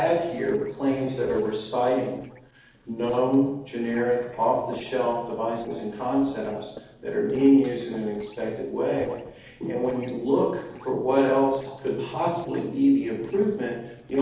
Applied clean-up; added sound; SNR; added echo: neural separator model SepFormer DNS4.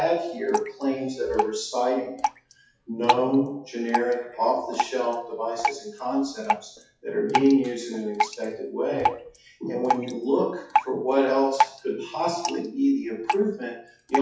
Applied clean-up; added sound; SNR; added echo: classical method WPE with log-MMSE.